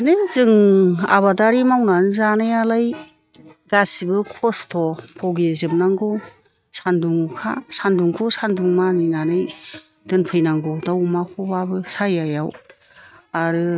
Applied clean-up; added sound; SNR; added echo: neural mask model RNNoise.